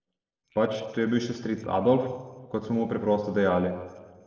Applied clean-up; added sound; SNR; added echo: neural separator model SepFormer DNS4.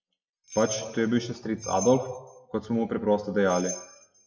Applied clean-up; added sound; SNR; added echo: classical method WPE with log-MMSE.